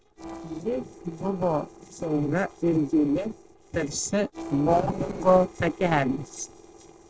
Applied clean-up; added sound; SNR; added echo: neural separator model SepFormer DNS4.